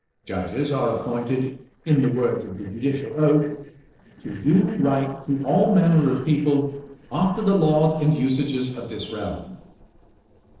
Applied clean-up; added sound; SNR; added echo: neural separator model SepFormer DNS4.